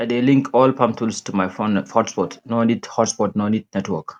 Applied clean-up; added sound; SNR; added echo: none; none; none; none.